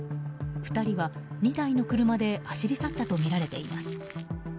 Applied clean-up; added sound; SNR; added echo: none; Crumpling, crinkling; 18 dB; none.